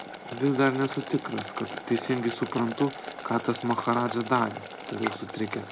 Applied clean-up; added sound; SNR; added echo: none; Boiling; 10 dB; none.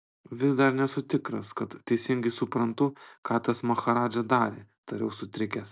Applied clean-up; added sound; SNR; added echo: none; none; none; none.